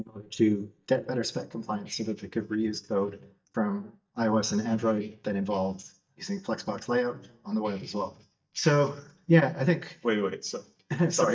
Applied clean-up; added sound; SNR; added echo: neural mask model DeepFilterNet 3.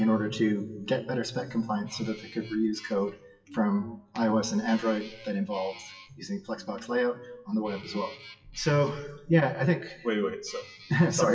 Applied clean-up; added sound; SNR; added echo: classical method WPE with log-MMSE.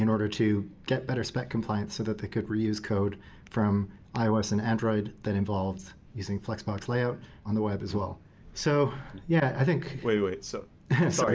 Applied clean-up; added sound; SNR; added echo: none; none; none; none.